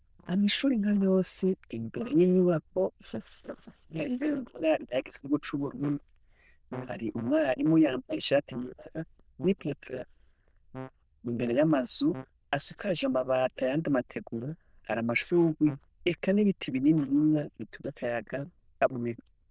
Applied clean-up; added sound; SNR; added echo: neural diffusion model UNIVERSE++.